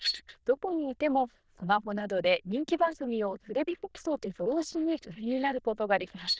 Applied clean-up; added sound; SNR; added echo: neural diffusion model UNIVERSE++.